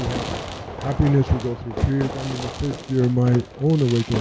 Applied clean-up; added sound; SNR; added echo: none; Fireworks; 9 dB; none.